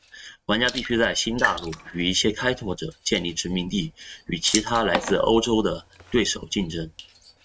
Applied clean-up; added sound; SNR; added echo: neural mask model RNNoise.